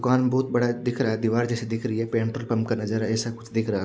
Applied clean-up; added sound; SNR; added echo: none; none; none; none.